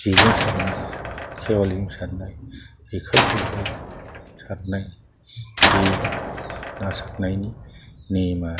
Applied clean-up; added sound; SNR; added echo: none; Slam; -1 dB; none.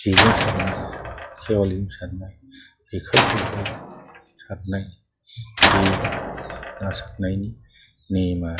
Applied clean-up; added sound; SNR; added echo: classical method log-MMSE.